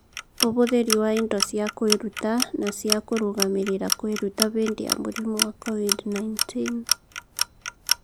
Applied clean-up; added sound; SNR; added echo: none; Clock; 3 dB; none.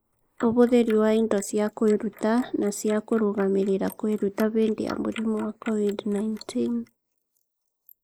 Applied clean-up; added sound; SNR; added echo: neural mask model Resemble Enhance denoiser.